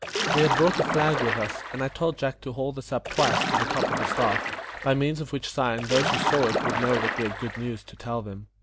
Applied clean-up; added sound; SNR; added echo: none; Splash, splatter; 1 dB; none.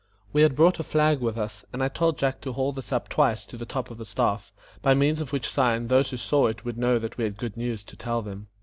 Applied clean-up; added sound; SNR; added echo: none; none; none; none.